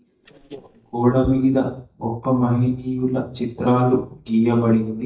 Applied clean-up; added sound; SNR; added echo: neural mask model DeepFilterNet 3.